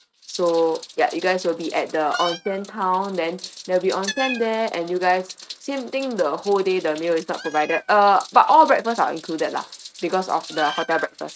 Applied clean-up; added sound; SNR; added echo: neural mask model RNNoise.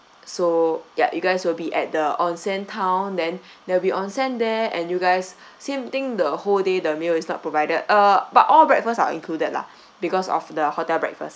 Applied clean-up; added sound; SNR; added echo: none; none; none; none.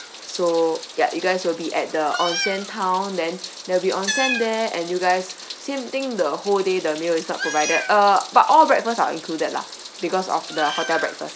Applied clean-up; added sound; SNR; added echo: none; Meow; 10 dB; none.